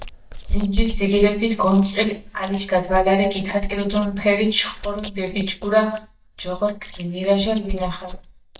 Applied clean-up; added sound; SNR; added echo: neural mask model DeepFilterNet 3.